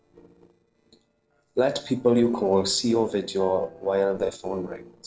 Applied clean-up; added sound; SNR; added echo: neural separator model SepFormer DNS4.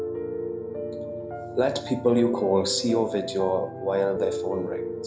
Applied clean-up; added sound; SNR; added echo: none; Piano; 5 dB; reverberation time 0.4 s.